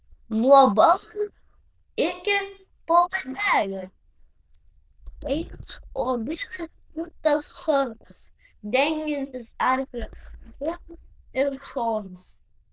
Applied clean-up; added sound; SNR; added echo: neural diffusion model UNIVERSE++.